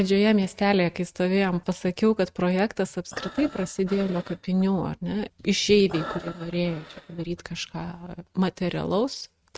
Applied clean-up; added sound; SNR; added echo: neural mask model RNNoise.